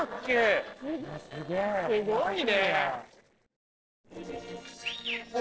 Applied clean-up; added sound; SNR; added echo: neural separator model SepFormer DNS4.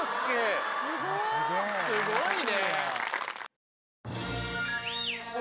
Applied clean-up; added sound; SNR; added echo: none; Applause; 2 dB; none.